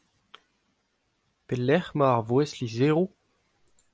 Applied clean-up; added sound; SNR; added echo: none; none; none; none.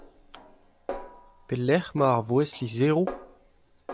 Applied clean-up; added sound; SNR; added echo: none; Snare drum; 14 dB; none.